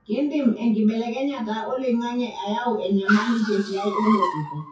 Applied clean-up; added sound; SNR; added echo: classical method WPE with log-MMSE.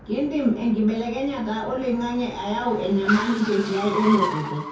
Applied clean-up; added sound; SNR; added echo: none; Car; 9 dB; reverberation time 0.6 s.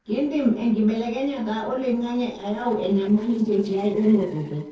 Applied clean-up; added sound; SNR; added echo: neural separator model SepFormer DNS4.